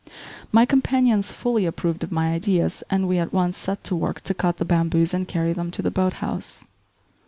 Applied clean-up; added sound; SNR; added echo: none; none; none; none.